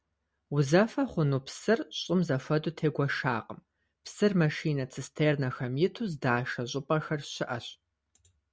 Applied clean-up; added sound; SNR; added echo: none; none; none; none.